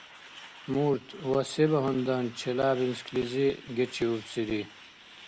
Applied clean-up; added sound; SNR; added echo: none; Truck; 19 dB; none.